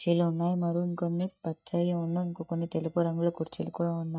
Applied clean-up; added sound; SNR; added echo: neural mask model DeepFilterNet 3.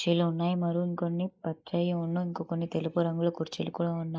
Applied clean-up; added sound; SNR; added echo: neural mask model Resemble Enhance denoiser.